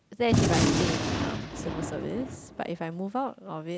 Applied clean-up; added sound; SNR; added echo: none; Gunshot, gunfire; -3 dB; none.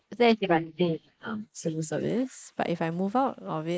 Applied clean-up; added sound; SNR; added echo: neural mask model Resemble Enhance denoiser.